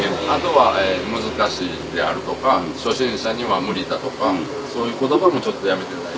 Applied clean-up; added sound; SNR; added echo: none; Gong; 12 dB; none.